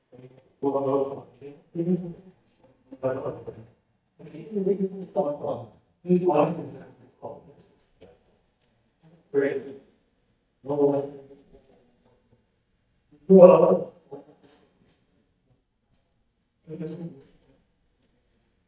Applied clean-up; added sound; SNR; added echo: neural mask model DeepFilterNet 3.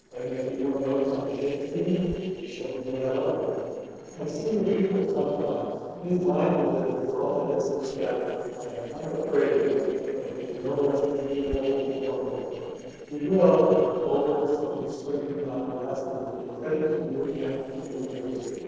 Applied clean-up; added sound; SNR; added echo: neural separator model SepFormer DNS4.